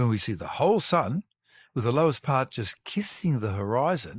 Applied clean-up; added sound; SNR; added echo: neural mask model Resemble Enhance denoiser.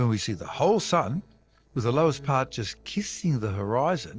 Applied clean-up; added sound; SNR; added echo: neural separator model SepFormer DNS4.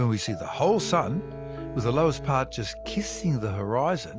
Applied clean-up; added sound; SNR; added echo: none; Bowed string instrument; 16 dB; none.